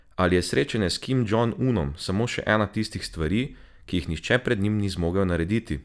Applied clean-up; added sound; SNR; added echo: none; none; none; none.